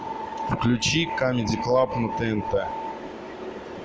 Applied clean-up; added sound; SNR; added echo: none; none; none; none.